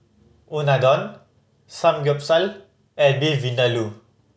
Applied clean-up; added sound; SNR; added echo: none; none; none; none.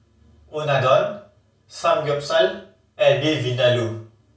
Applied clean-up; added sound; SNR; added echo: none; none; none; reverberation time 0.3 s.